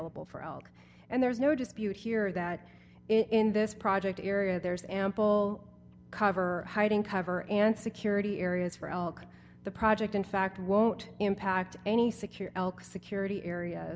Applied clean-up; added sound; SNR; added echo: none; none; none; none.